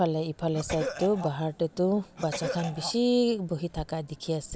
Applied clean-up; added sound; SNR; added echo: none; Cough; 8 dB; none.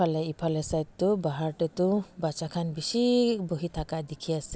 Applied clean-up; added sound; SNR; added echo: none; none; none; none.